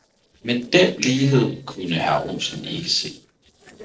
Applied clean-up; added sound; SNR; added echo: neural separator model SepFormer DNS4.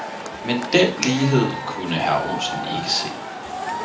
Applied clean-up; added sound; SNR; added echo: none; Crowd / Cheering; 6 dB; reverberation time 0.4 s.